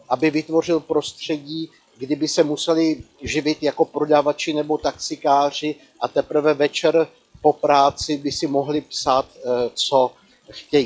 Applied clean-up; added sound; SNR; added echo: classical method log-MMSE.